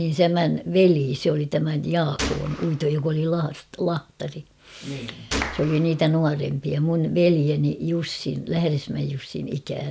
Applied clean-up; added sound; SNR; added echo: none; Gunshot, gunfire + Clapping; 10 dB; none.